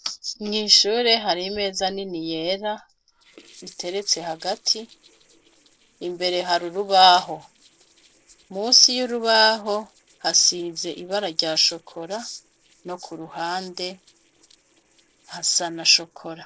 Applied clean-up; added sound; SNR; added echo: neural separator model SepFormer DNS4.